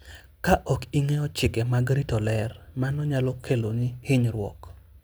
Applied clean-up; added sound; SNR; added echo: none; none; none; none.